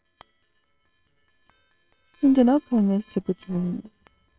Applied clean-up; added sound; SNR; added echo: neural separator model SepFormer WHAMR!.